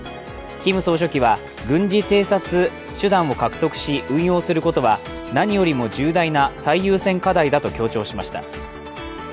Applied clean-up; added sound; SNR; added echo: none; none; none; none.